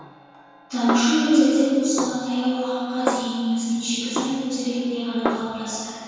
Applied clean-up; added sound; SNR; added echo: none; Snare drum; 9 dB; reverberation time 2.1 s.